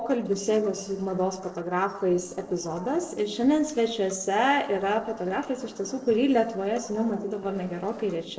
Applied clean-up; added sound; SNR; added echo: neural separator model SepFormer DNS4.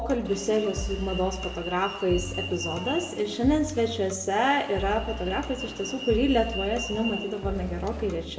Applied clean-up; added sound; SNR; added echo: none; Alarm; 12 dB; reverberation time 0.8 s.